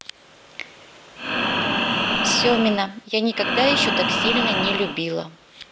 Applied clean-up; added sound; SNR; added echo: none; Breathing; -2 dB; none.